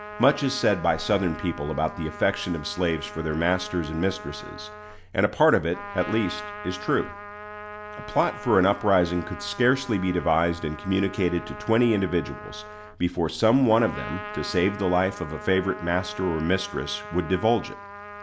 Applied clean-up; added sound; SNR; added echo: none; Trumpet; 14 dB; none.